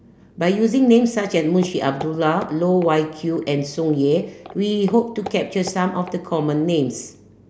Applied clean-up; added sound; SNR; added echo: none; Walk, footsteps; 19 dB; none.